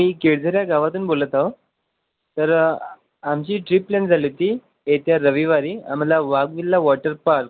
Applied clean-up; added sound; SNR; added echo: none; none; none; none.